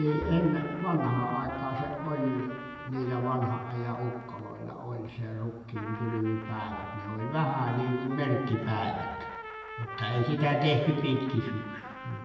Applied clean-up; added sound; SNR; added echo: none; Trumpet; 12 dB; reverberation time 1.3 s.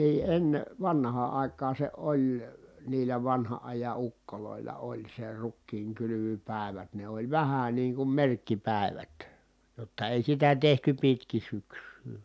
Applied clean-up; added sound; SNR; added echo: none; none; none; none.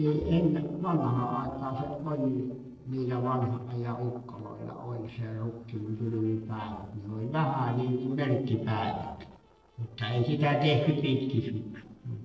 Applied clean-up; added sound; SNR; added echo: neural separator model SepFormer DNS4.